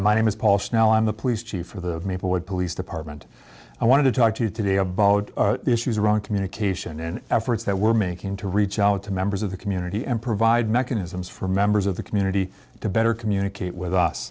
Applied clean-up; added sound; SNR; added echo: none; none; none; none.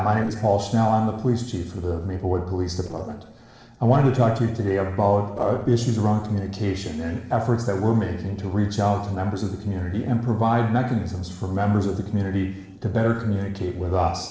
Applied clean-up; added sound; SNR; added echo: neural separator model SepFormer DNS4.